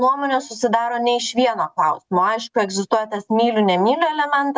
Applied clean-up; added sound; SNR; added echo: none; none; none; none.